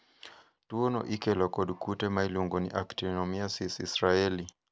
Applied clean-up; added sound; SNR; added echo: none; none; none; none.